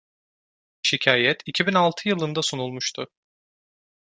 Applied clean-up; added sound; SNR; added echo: none; none; none; none.